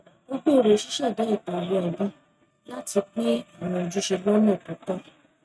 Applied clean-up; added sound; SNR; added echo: neural mask model RNNoise.